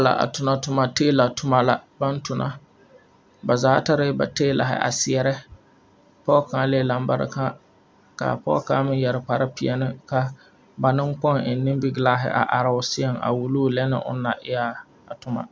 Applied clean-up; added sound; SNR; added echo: none; none; none; none.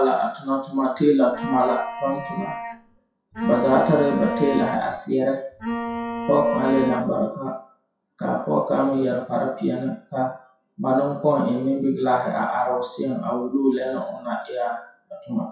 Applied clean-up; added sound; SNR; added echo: classical method WPE with log-MMSE.